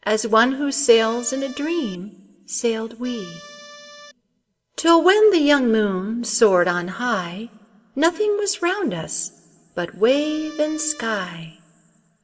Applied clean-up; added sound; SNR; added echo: none; Accordion; 19 dB; reverberation time 1.0 s.